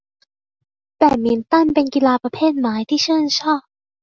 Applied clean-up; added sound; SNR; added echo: none; none; none; none.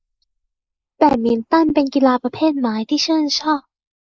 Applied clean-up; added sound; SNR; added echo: neural mask model Resemble Enhance denoiser.